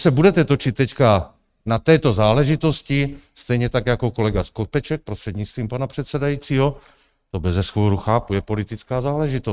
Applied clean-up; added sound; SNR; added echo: neural mask model RNNoise.